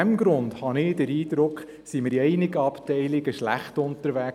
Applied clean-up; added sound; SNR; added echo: none; none; none; none.